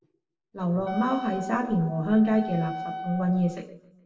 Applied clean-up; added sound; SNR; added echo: none; Wind instrument, woodwind instrument; 10 dB; reverberation time 0.6 s.